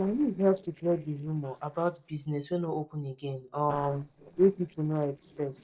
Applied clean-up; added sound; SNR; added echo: neural separator model SepFormer DNS4.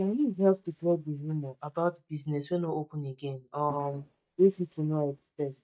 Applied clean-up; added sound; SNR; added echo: neural mask model DeepFilterNet 3.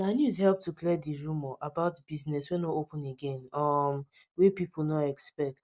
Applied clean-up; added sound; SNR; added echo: none; none; none; none.